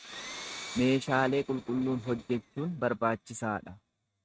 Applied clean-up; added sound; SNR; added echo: neural mask model RNNoise.